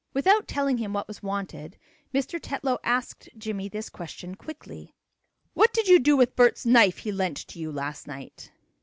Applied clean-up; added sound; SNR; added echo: none; none; none; none.